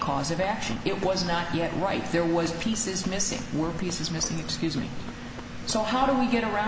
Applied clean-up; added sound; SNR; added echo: none; Run; 11 dB; none.